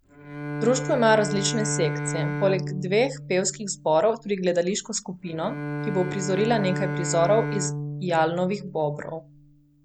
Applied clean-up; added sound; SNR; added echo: none; Bowed string instrument; 7 dB; none.